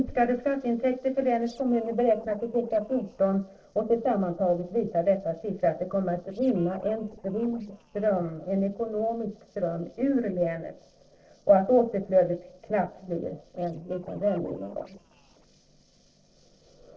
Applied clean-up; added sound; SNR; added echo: neural separator model SepFormer DNS4.